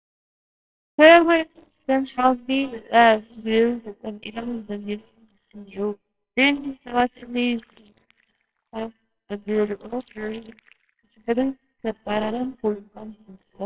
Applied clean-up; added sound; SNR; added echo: neural separator model SepFormer WHAMR!.